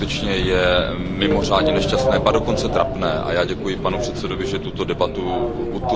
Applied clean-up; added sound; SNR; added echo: none; Subway, metro, underground; 0 dB; none.